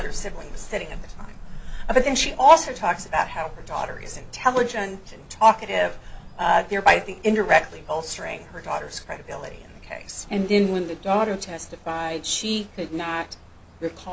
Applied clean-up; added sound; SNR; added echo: none; Cricket / Motor vehicle (road); 12 dB; none.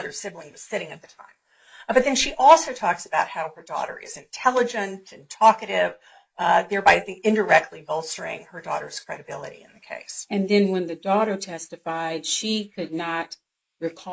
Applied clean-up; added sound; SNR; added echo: neural mask model Resemble Enhance denoiser.